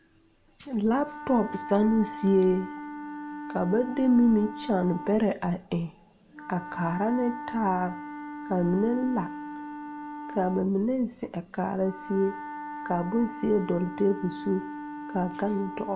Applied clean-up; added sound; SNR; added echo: none; Wind instrument, woodwind instrument; 11 dB; reverberation time 0.6 s.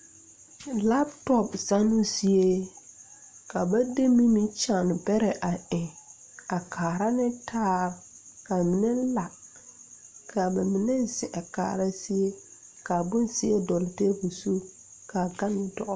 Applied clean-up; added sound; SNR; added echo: none; none; none; none.